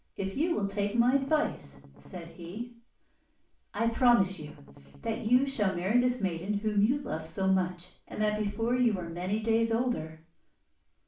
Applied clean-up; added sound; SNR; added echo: none; Strum; 19 dB; reverberation time 0.4 s.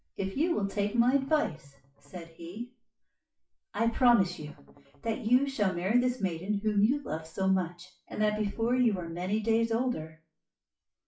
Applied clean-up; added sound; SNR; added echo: classical method WPE with log-MMSE.